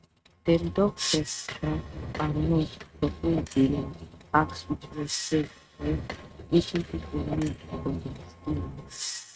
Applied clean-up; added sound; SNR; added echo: neural mask model RNNoise.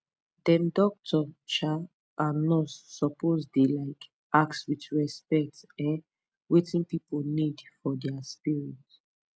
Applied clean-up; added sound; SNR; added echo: none; none; none; none.